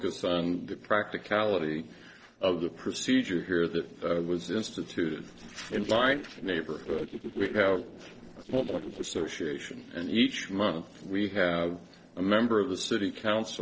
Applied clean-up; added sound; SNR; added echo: neural separator model SepFormer DNS4.